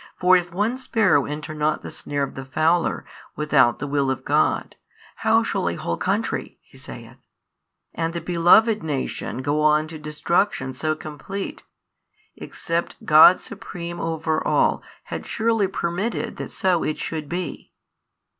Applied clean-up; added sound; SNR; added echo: none; none; none; none.